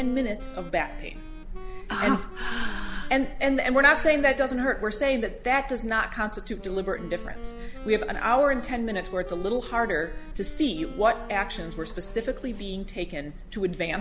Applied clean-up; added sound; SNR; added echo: none; Wind instrument, woodwind instrument; 19 dB; none.